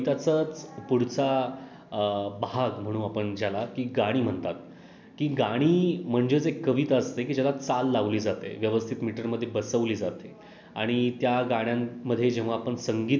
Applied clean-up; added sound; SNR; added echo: none; none; none; none.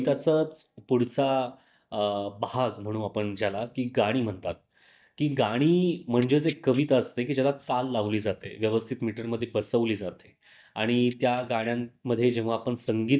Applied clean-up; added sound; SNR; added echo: neural mask model DeepFilterNet 3.